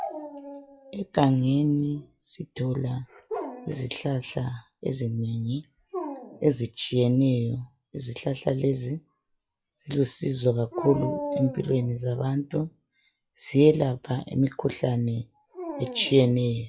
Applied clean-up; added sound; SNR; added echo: classical method log-MMSE.